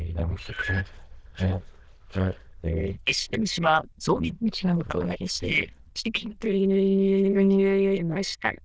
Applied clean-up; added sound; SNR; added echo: neural diffusion model UNIVERSE++.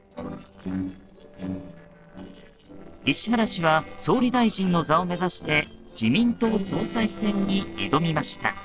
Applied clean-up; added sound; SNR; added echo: neural separator model SepFormer DNS4.